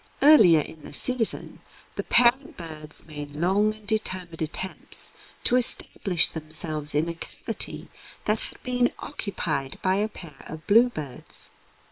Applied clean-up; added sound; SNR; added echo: neural separator model SepFormer WHAM!.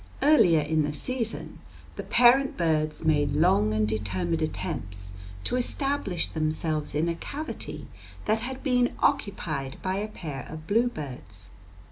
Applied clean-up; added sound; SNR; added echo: none; Bass guitar; 11 dB; none.